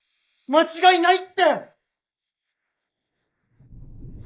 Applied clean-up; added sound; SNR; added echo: neural mask model Resemble Enhance denoiser.